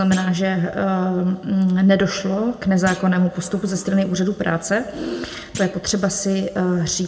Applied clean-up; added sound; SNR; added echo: none; Thump, thud; 20 dB; reverberation time 0.7 s.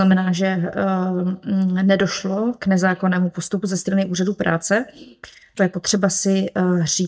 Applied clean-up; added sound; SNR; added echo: neural mask model DeepFilterNet 3.